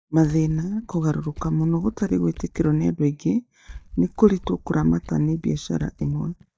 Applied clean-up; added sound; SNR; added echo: neural mask model DeepFilterNet 3.